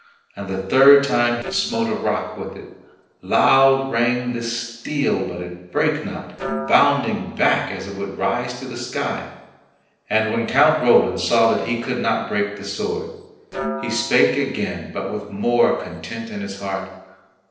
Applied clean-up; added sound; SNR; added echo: neural separator model SepFormer DNS4.